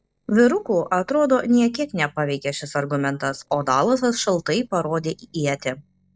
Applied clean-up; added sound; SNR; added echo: neural separator model SepFormer DNS4.